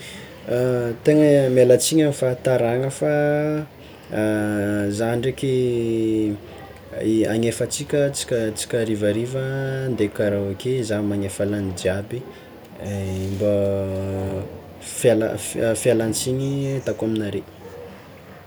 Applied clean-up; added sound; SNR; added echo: none; none; none; none.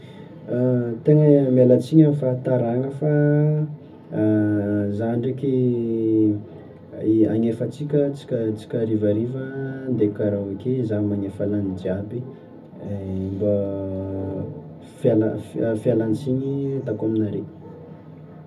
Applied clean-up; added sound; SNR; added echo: none; none; none; reverberation time 0.4 s.